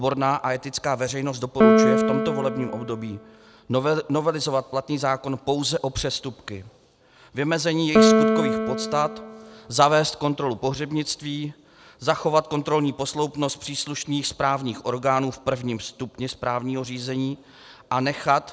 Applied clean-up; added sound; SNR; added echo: none; Piano; -2 dB; none.